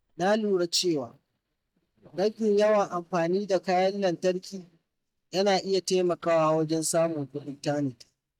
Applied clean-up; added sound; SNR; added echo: neural mask model DeepFilterNet 3.